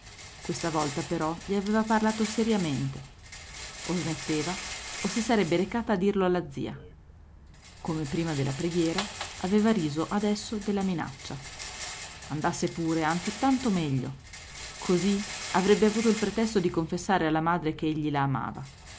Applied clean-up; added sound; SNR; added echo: none; Rattle; 13 dB; none.